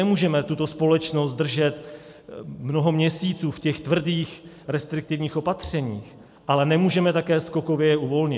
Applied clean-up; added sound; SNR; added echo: none; none; none; none.